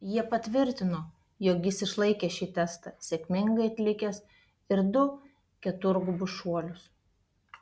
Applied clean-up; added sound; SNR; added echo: none; none; none; none.